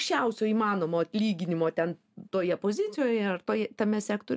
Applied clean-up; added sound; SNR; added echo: none; none; none; none.